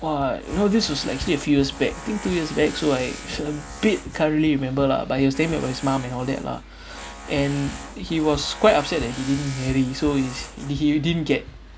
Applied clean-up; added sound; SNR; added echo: none; Tools + Run; 13 dB; none.